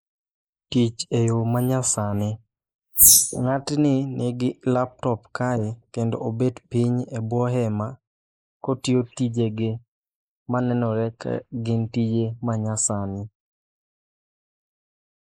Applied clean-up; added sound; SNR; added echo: neural mask model Resemble Enhance denoiser.